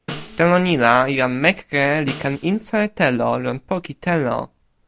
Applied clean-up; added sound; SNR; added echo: none; Snare drum; 18 dB; none.